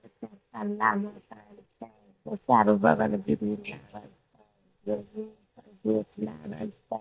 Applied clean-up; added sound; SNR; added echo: neural mask model DeepFilterNet 3.